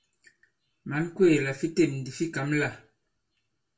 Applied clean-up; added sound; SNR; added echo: none; none; none; reverberation time 0.2 s.